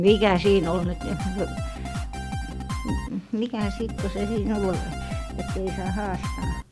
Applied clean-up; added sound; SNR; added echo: none; Drum kit; 4 dB; none.